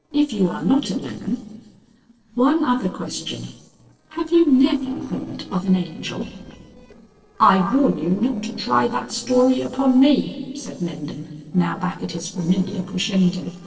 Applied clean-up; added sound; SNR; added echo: neural separator model SepFormer DNS4.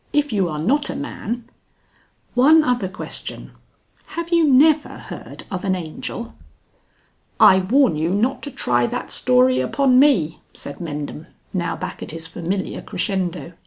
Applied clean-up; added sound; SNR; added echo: none; none; none; none.